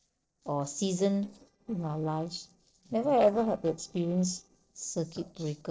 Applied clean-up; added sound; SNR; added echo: neural separator model SepFormer DNS4.